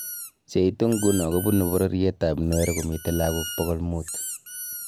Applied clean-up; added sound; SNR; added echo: none; Squeak; 11 dB; none.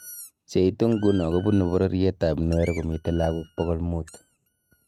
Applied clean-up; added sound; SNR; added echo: neural mask model RNNoise.